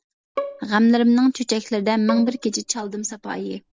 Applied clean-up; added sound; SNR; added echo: none; Bowed string instrument; 14 dB; none.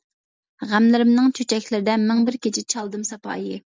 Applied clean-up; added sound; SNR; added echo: none; none; none; none.